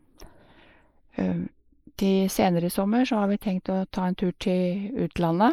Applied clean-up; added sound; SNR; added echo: neural mask model Resemble Enhance denoiser.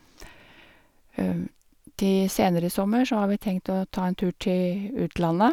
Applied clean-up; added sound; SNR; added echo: none; none; none; none.